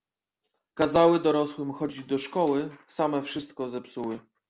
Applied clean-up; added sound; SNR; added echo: none; none; none; none.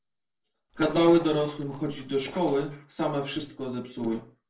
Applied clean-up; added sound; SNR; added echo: neural separator model SepFormer DNS4.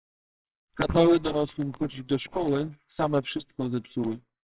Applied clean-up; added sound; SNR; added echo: neural separator model SepFormer WHAMR!.